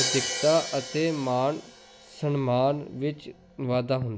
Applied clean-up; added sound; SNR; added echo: none; Crash cymbal; 9 dB; none.